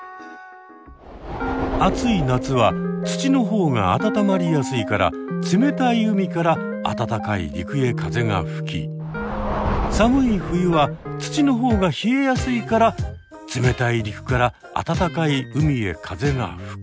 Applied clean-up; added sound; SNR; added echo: none; none; none; none.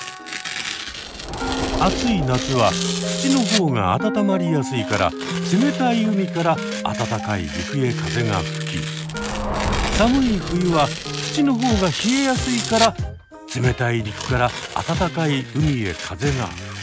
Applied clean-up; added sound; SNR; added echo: none; Tearing; 10 dB; none.